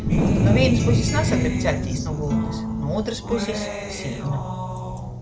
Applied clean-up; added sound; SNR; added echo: none; Acoustic guitar + Wind; -5 dB; none.